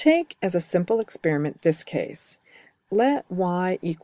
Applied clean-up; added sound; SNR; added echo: none; none; none; none.